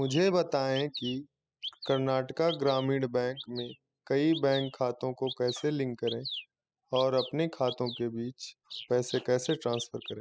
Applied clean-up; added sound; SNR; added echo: classical method spectral subtraction.